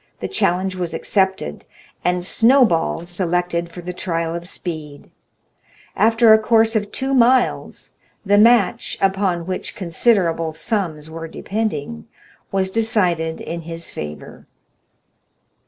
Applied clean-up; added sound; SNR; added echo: neural separator model SepFormer DNS4.